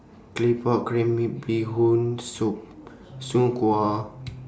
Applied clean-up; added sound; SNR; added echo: none; none; none; none.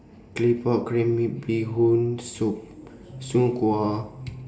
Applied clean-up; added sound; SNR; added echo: none; none; none; reverberation time 1.8 s.